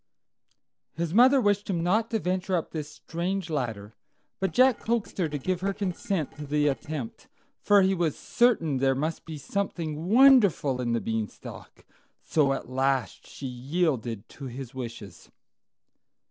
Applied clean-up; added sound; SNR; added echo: neural separator model SepFormer DNS4.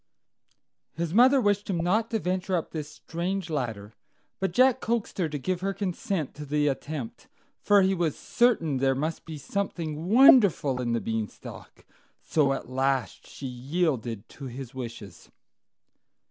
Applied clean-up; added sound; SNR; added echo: none; none; none; none.